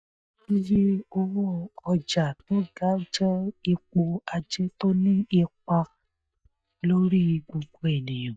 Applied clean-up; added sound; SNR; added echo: neural mask model DeepFilterNet 3.